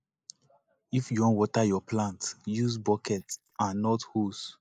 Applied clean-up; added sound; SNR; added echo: neural mask model Resemble Enhance denoiser.